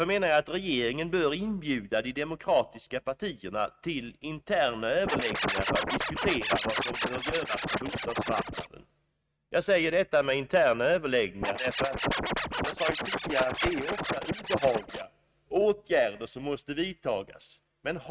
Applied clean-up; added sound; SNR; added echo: neural mask model RNNoise.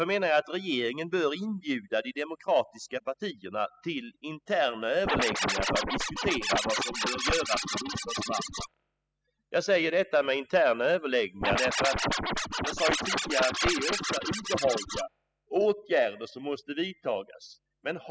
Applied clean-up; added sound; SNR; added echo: classical method spectral subtraction.